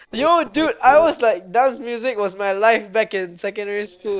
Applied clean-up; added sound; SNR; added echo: neural separator model SepFormer DNS4.